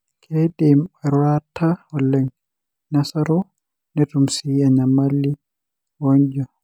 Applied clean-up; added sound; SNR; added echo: none; none; none; none.